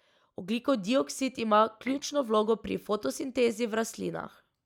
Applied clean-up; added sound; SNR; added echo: neural mask model DeepFilterNet 3.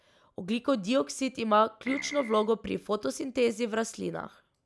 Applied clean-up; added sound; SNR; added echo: none; Keyboard (musical); 10 dB; none.